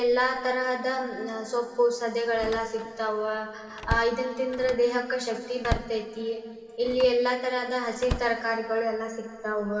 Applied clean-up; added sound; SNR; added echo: none; Slam; 12 dB; reverberation time 2.4 s.